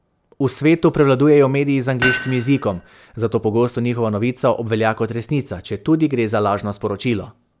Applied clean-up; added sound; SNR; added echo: none; Hammer; 8 dB; none.